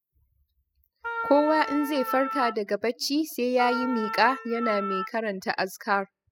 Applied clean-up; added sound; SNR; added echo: classical method spectral subtraction.